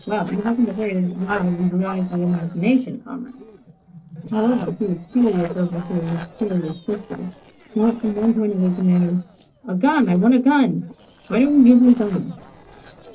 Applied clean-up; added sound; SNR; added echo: neural separator model SepFormer DNS4.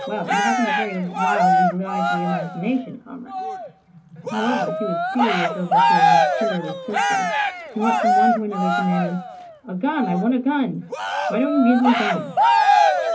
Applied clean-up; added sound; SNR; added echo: none; Cheering; -3 dB; reverberation time 0.3 s.